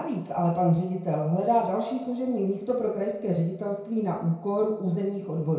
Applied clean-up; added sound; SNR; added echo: none; none; none; reverberation time 0.6 s.